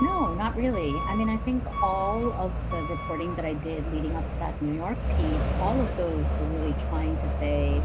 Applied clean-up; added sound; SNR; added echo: none; Alarm / Truck; -1 dB; none.